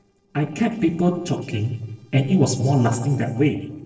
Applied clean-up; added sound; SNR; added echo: neural separator model SepFormer DNS4.